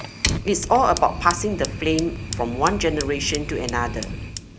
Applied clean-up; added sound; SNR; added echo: none; Fire; 6 dB; none.